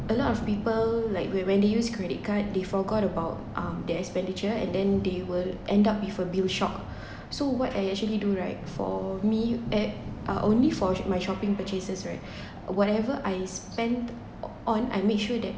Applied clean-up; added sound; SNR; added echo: none; Thunder; 14 dB; none.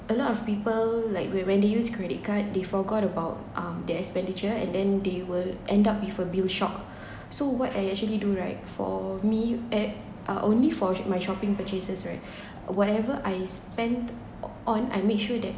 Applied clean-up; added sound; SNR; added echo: none; none; none; none.